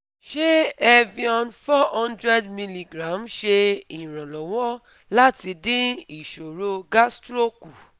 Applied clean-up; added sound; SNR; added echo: none; none; none; none.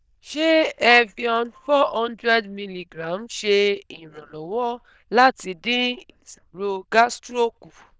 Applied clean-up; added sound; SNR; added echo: neural diffusion model UNIVERSE++.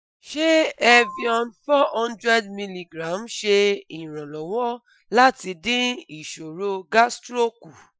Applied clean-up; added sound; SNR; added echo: classical method Wiener filter.